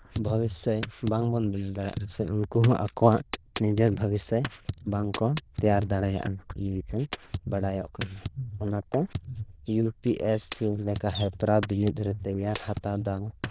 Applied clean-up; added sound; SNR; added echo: neural diffusion model UNIVERSE++.